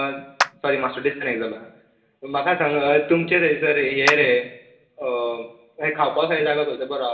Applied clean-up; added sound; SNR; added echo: none; Clapping; 8 dB; reverberation time 0.7 s.